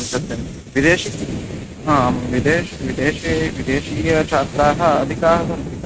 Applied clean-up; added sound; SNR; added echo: neural mask model RNNoise.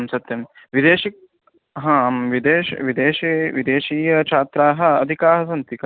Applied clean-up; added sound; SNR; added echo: none; none; none; none.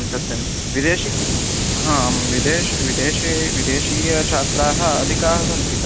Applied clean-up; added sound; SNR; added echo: none; Hiss; -3 dB; none.